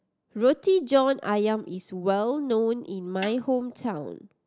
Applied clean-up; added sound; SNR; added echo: none; Snare drum; 17 dB; none.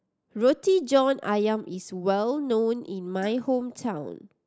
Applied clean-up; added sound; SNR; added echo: neural mask model Resemble Enhance denoiser.